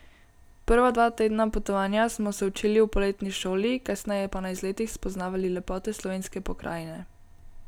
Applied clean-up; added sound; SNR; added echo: none; none; none; none.